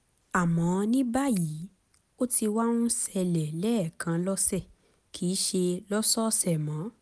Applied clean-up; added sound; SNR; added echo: none; none; none; none.